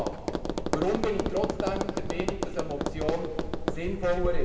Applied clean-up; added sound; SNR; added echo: none; Tap; -2 dB; reverberation time 2.2 s.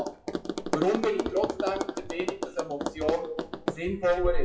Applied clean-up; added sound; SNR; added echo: classical method WPE with log-MMSE.